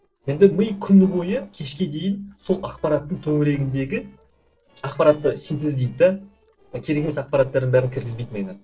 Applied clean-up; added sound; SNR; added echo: neural separator model SepFormer DNS4.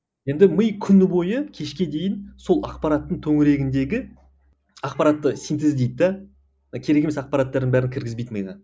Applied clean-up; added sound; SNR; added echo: none; none; none; none.